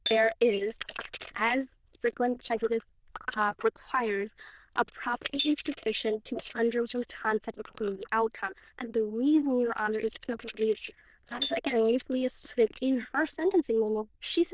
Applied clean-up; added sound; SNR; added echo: neural diffusion model UNIVERSE++.